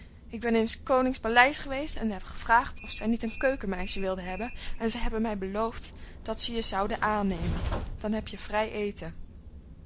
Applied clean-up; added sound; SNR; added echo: none; Train; 12 dB; none.